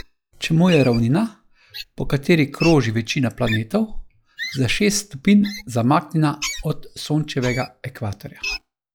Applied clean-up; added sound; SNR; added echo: classical method log-MMSE.